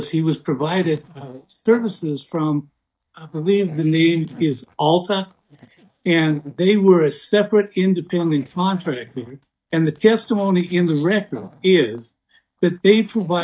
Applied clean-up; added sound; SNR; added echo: neural mask model DeepFilterNet 3.